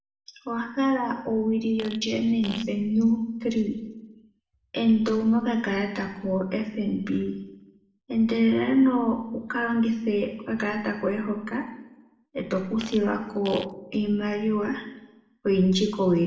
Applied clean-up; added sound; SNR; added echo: none; Fart; 16 dB; reverberation time 0.7 s.